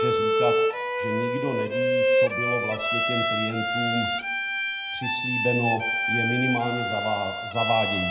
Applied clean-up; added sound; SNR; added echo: none; Bowed string instrument; -4 dB; reverberation time 0.7 s.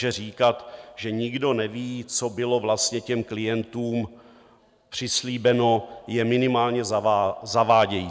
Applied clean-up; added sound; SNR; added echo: none; none; none; none.